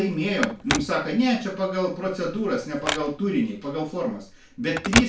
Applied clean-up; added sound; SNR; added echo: none; Telephone; 6 dB; reverberation time 0.3 s.